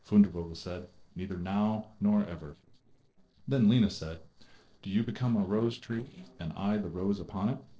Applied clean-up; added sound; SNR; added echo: neural separator model SepFormer DNS4.